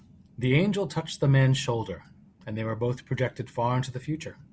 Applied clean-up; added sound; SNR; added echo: none; none; none; none.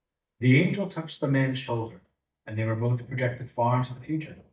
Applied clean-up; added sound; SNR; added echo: neural mask model DeepFilterNet 3.